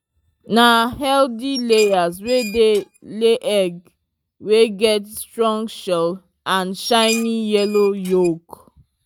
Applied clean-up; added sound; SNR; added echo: neural mask model RNNoise.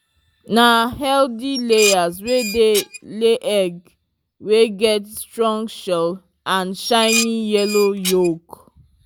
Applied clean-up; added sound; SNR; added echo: none; Dishes, pots, and pans; 8 dB; none.